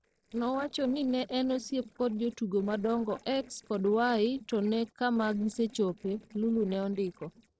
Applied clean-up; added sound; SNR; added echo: neural separator model SepFormer DNS4.